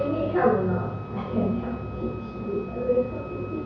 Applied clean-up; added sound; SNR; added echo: none; Wind instrument, woodwind instrument; 19 dB; reverberation time 0.6 s.